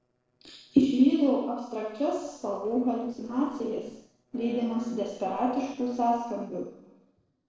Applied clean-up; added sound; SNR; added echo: neural separator model SepFormer DNS4.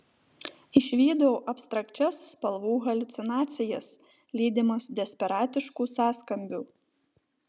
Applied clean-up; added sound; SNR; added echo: none; none; none; none.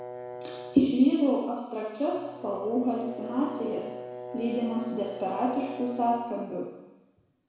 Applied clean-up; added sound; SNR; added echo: none; Brass instrument; 12 dB; reverberation time 1.1 s.